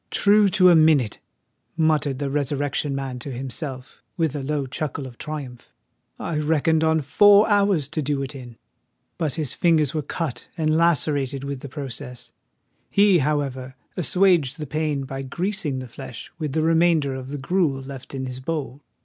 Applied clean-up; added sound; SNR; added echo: none; none; none; none.